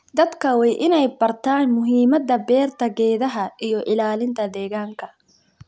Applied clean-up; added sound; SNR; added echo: none; none; none; none.